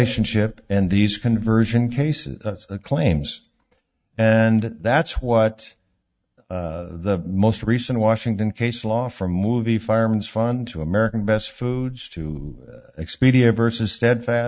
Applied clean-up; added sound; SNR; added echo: neural mask model RNNoise.